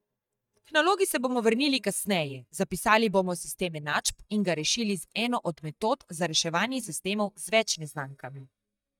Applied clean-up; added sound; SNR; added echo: neural mask model DeepFilterNet 3.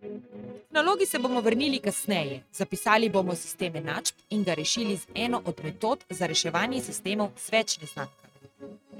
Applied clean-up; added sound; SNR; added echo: neural mask model RNNoise.